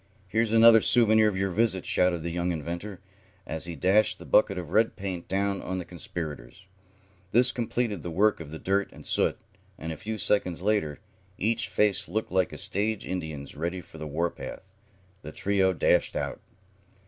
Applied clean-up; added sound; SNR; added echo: none; none; none; none.